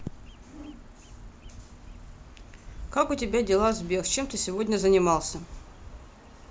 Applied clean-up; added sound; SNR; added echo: none; Bird vocalization, bird call, bird song; 15 dB; none.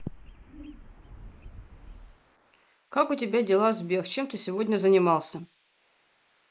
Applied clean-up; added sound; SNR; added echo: neural mask model Resemble Enhance denoiser.